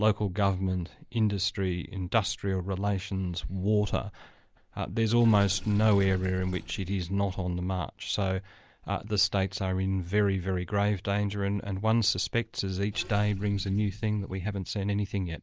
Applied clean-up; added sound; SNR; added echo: neural mask model DeepFilterNet 3.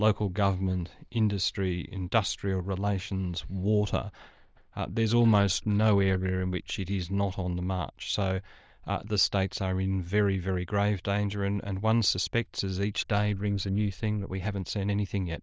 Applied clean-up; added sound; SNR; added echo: neural diffusion model UNIVERSE++.